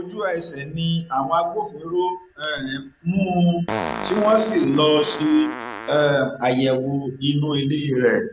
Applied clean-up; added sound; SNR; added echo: none; Fart; 14 dB; none.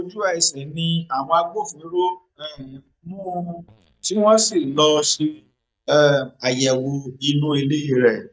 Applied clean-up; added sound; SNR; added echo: neural mask model DeepFilterNet 3.